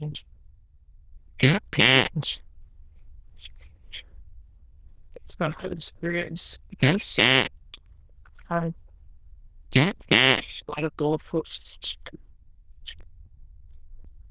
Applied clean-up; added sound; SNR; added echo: neural diffusion model UNIVERSE++.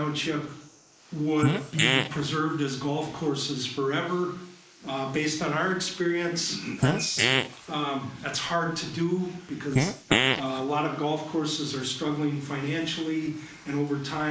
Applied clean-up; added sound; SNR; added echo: neural mask model Resemble Enhance denoiser.